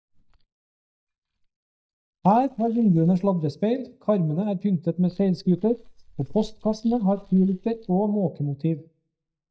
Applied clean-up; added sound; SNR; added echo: neural mask model DeepFilterNet 3.